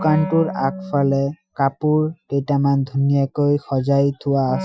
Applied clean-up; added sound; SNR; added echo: classical method Wiener filter.